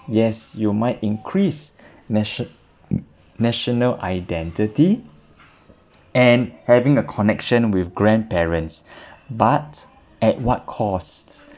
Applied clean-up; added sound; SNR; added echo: none; none; none; none.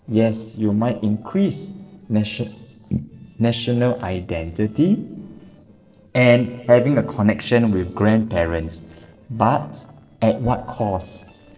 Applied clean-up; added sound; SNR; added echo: neural separator model SepFormer DNS4.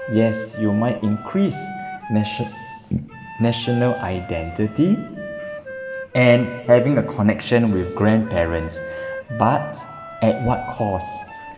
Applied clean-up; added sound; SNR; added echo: none; Wind instrument, woodwind instrument; 12 dB; reverberation time 2.1 s.